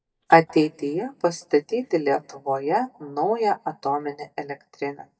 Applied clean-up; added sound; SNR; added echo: neural mask model DeepFilterNet 3.